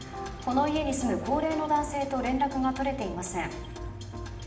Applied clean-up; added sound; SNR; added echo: none; Car passing by; 15 dB; reverberation time 0.7 s.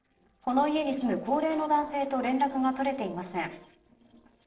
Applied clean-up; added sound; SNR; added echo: neural separator model SepFormer DNS4.